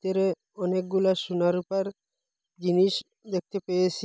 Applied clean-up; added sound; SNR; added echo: none; none; none; none.